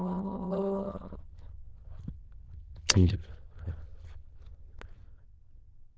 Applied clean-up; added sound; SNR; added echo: neural diffusion model UNIVERSE++.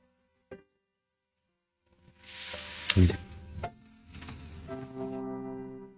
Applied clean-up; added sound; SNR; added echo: neural mask model RNNoise.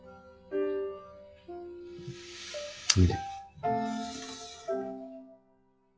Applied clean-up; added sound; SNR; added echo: classical method log-MMSE.